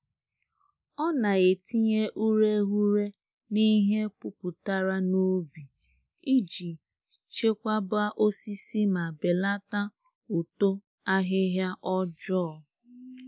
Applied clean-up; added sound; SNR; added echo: none; none; none; none.